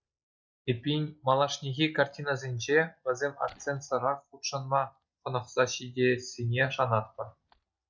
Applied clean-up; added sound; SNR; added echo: neural mask model DeepFilterNet 3.